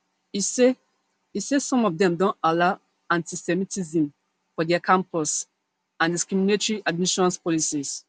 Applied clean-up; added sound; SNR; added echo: none; none; none; none.